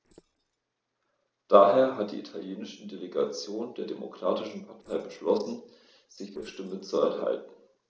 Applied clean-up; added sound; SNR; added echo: neural separator model SepFormer DNS4.